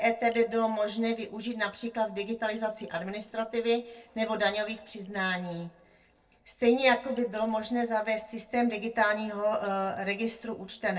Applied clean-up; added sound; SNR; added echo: neural separator model SepFormer DNS4.